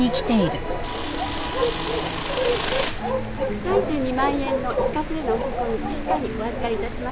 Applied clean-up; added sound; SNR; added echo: none; Bark + Rain; 1 dB; none.